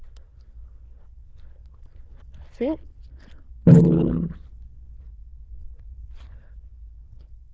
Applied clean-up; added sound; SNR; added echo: neural diffusion model UNIVERSE++.